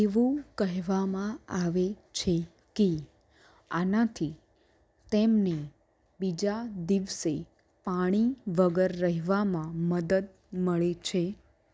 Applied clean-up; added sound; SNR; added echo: none; none; none; none.